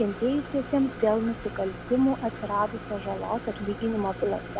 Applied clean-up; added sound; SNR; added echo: none; Idling; 10 dB; none.